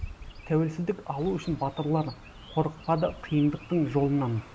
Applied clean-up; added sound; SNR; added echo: none; Chirp, tweet; 16 dB; none.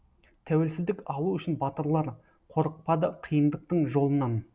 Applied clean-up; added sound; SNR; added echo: none; none; none; none.